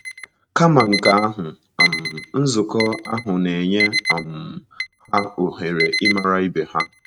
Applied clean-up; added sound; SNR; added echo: neural mask model RNNoise.